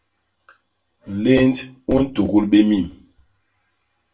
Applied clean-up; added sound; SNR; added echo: none; none; none; reverberation time 0.2 s.